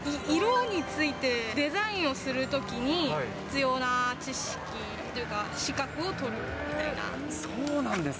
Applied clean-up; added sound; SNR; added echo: none; Bowed string instrument; 19 dB; none.